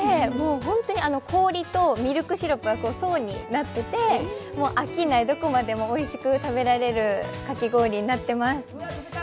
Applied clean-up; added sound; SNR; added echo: none; none; none; none.